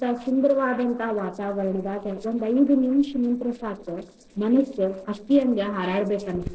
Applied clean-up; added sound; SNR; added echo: neural separator model SepFormer DNS4.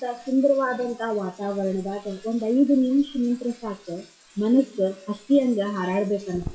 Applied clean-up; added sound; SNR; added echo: classical method WPE with log-MMSE.